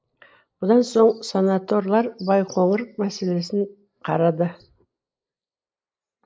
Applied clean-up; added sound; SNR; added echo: neural mask model Resemble Enhance denoiser.